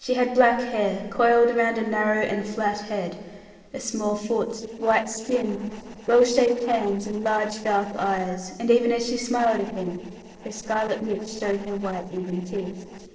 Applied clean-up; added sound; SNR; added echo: neural separator model SepFormer DNS4.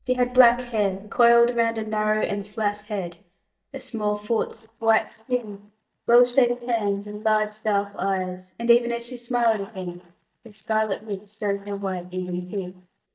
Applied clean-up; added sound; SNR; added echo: neural mask model DeepFilterNet 3.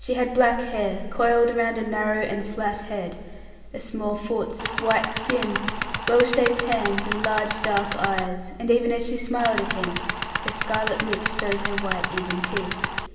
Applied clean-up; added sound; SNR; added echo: none; Tools; 3 dB; reverberation time 2.0 s.